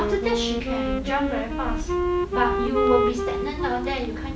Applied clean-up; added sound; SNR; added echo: none; Wind instrument, woodwind instrument; 0 dB; none.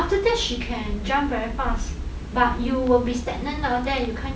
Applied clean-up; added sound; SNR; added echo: none; none; none; none.